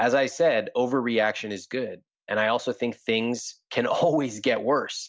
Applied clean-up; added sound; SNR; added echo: none; none; none; none.